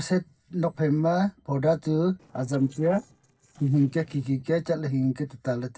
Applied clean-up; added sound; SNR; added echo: neural separator model SepFormer DNS4.